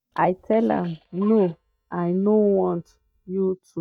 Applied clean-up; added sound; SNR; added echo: neural mask model DeepFilterNet 3.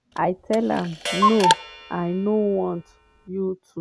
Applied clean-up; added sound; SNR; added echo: none; Clock; 2 dB; none.